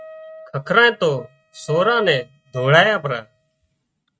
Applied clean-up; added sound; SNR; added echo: neural mask model RNNoise.